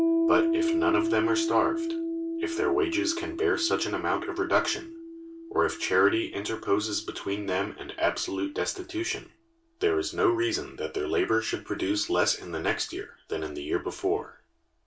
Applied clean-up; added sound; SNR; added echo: none; Piano; 5 dB; reverberation time 0.2 s.